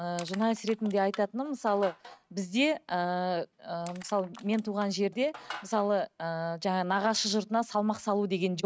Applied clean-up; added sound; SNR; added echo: neural mask model RNNoise.